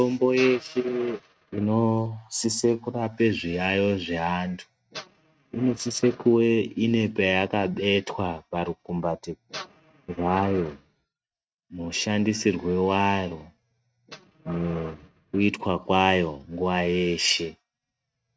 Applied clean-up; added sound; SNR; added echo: neural mask model RNNoise.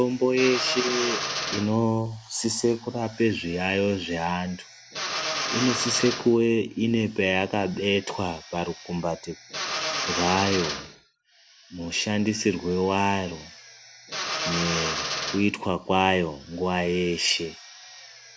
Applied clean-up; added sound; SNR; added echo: none; Drill; 8 dB; none.